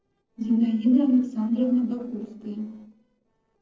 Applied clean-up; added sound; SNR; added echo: neural separator model SepFormer DNS4.